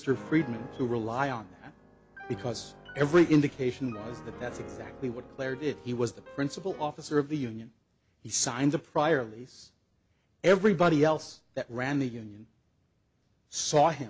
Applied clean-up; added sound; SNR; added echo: none; Piano; 19 dB; none.